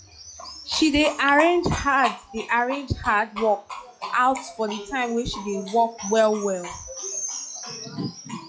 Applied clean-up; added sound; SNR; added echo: classical method log-MMSE.